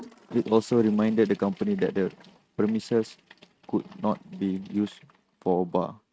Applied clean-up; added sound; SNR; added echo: neural mask model RNNoise.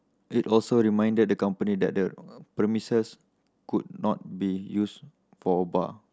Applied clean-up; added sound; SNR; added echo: none; none; none; none.